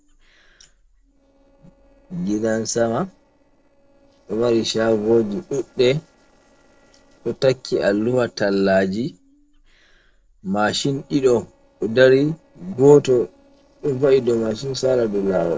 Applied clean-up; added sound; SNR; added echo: neural separator model SepFormer DNS4.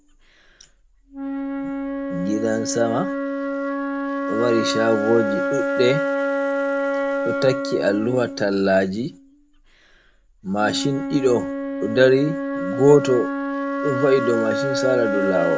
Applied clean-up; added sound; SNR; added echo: none; Wind instrument, woodwind instrument; 3 dB; none.